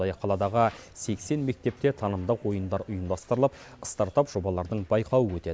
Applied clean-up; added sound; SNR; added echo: none; none; none; none.